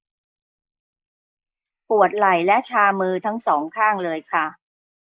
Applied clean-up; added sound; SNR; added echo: neural mask model Resemble Enhance denoiser.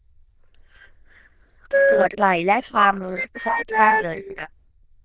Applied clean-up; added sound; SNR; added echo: neural diffusion model UNIVERSE++.